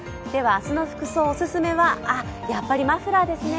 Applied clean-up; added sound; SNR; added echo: none; none; none; none.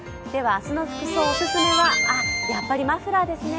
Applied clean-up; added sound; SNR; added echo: none; Harmonica; 1 dB; none.